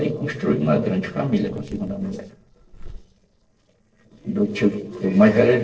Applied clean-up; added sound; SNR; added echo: neural separator model SepFormer DNS4.